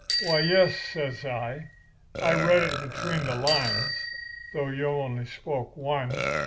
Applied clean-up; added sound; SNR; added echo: none; Bicycle bell + Burping, eructation; 4 dB; none.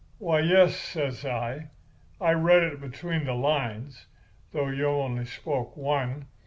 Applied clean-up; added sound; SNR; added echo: none; none; none; none.